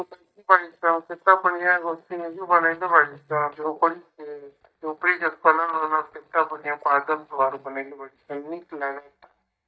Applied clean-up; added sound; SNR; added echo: neural mask model DeepFilterNet 3.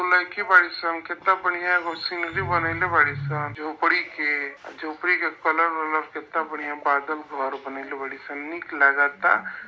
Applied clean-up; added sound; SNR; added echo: none; none; none; none.